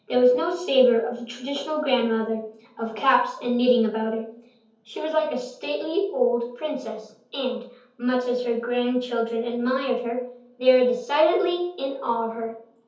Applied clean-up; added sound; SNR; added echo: none; none; none; reverberation time 0.6 s.